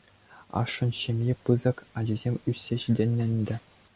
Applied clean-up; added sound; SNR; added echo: none; none; none; none.